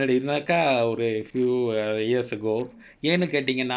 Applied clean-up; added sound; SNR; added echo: neural separator model SepFormer DNS4.